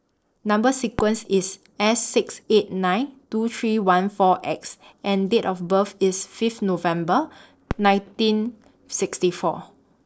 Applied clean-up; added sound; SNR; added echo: neural separator model SepFormer DNS4.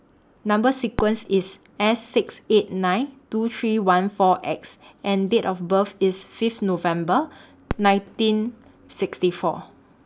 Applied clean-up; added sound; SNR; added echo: none; Fireworks; 19 dB; none.